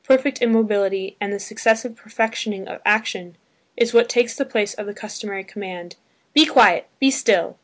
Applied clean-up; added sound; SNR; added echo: none; none; none; none.